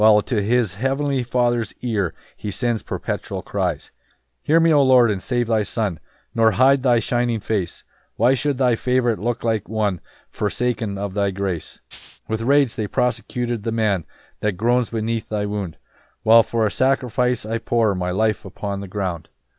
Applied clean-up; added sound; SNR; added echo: none; Rattle (instrument); 19 dB; none.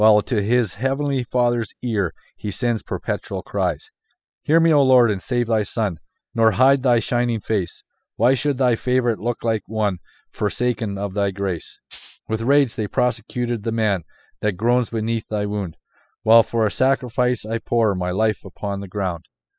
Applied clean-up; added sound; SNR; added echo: classical method spectral subtraction.